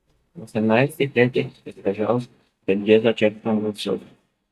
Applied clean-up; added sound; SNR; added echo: neural mask model DeepFilterNet 3.